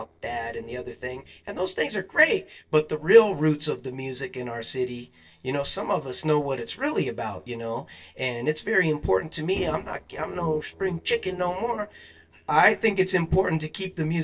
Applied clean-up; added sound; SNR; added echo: neural separator model SepFormer DNS4.